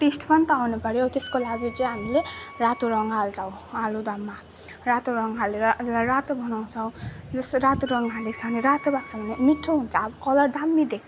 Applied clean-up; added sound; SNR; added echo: none; Wind instrument, woodwind instrument; 17 dB; none.